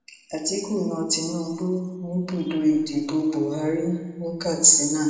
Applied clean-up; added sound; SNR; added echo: none; none; none; reverberation time 1.1 s.